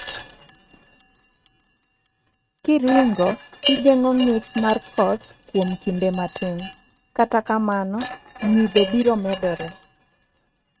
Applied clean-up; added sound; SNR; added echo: neural mask model RNNoise.